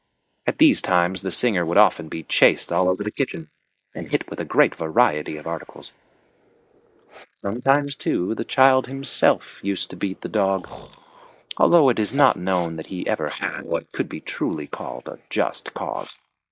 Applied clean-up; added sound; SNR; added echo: neural mask model Resemble Enhance denoiser.